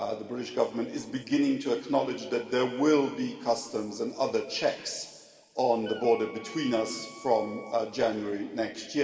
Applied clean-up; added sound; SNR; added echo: none; Wind instrument, woodwind instrument; 18 dB; reverberation time 1.9 s.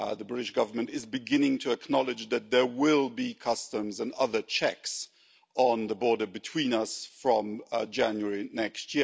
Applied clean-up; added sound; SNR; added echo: none; none; none; none.